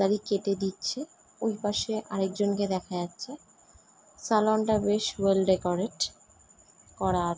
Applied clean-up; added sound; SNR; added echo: none; none; none; none.